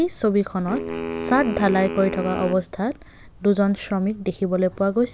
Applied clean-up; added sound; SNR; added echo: none; Wind instrument, woodwind instrument; 9 dB; none.